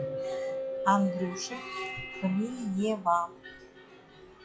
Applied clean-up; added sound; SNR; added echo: classical method log-MMSE.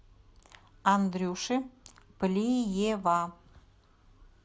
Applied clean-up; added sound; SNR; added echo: none; none; none; none.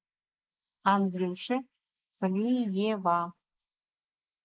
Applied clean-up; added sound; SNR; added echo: neural mask model Resemble Enhance denoiser.